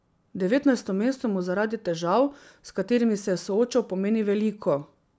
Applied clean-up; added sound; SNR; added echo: none; none; none; none.